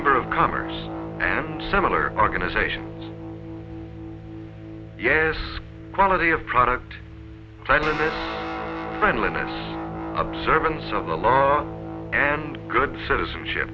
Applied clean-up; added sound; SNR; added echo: none; Guitar; 9 dB; none.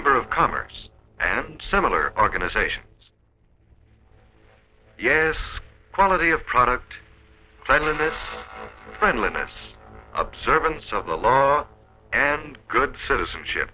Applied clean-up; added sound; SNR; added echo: neural separator model SepFormer DNS4.